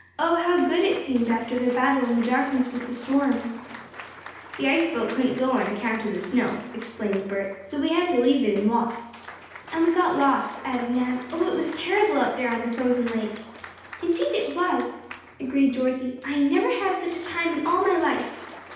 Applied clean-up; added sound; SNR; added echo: none; Applause / Cheering; 18 dB; reverberation time 0.8 s.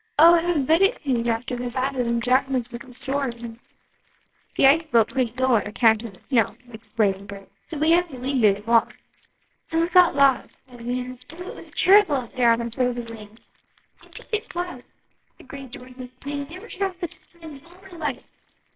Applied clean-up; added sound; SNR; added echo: neural separator model SepFormer WHAMR!.